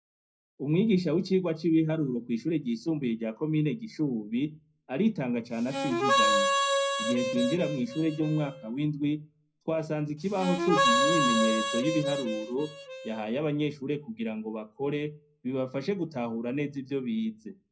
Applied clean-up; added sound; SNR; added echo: none; Harmonica; -2 dB; reverberation time 0.4 s.